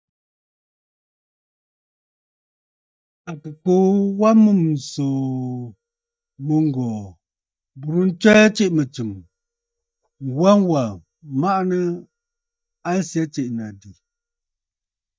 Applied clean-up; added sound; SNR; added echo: neural mask model DeepFilterNet 3.